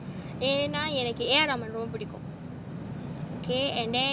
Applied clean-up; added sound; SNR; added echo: none; none; none; none.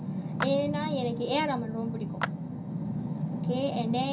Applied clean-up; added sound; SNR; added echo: none; Clapping; 12 dB; reverberation time 0.3 s.